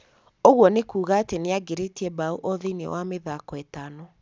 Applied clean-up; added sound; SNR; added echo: none; none; none; none.